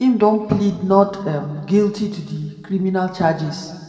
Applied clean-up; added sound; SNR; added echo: none; none; none; reverberation time 1.7 s.